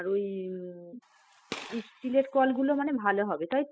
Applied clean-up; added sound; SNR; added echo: classical method spectral subtraction.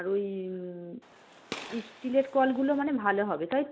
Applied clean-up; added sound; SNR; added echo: none; Gunshot, gunfire; 16 dB; none.